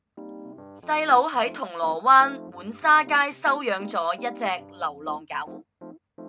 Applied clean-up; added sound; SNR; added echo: none; Piano; 19 dB; none.